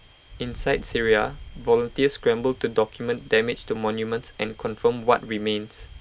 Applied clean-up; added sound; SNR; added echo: none; Wind; 19 dB; none.